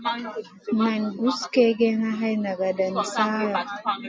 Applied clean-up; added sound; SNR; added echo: none; none; none; none.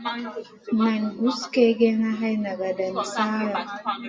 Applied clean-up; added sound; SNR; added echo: none; none; none; reverberation time 0.7 s.